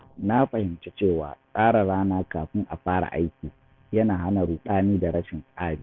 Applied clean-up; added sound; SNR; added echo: none; none; none; none.